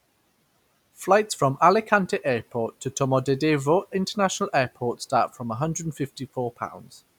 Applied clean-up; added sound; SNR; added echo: none; none; none; none.